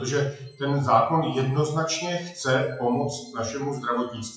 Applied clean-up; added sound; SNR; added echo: classical method WPE with log-MMSE.